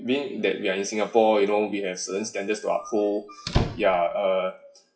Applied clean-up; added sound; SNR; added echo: classical method WPE with log-MMSE.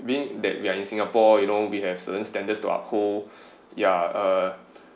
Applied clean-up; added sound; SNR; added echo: none; none; none; none.